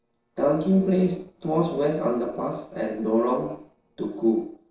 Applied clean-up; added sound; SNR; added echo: neural separator model SepFormer DNS4.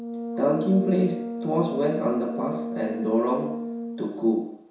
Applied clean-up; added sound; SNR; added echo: none; Brass instrument; 6 dB; reverberation time 0.7 s.